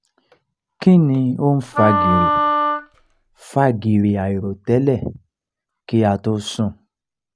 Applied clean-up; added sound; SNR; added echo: none; Wind instrument, woodwind instrument; 0 dB; none.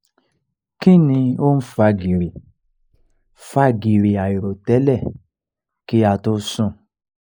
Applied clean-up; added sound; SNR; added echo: neural mask model Resemble Enhance denoiser.